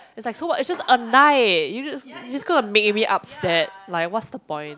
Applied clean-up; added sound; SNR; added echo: none; none; none; none.